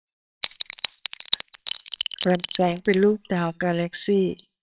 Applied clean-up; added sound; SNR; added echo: neural separator model SepFormer WHAMR!.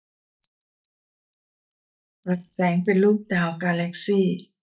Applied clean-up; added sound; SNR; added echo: neural mask model DeepFilterNet 3.